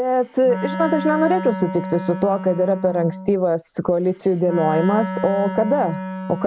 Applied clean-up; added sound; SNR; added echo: none; Wind instrument, woodwind instrument; 9 dB; none.